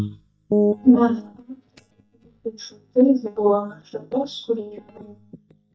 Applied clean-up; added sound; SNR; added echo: neural mask model DeepFilterNet 3.